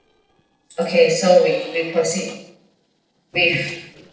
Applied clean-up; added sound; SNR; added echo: neural separator model SepFormer DNS4.